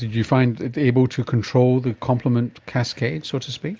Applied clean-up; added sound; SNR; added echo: none; none; none; none.